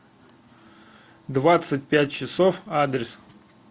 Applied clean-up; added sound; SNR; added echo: none; none; none; none.